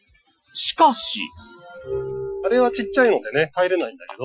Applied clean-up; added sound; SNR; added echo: classical method Wiener filter.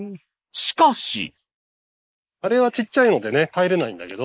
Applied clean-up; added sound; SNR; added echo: neural mask model Resemble Enhance denoiser.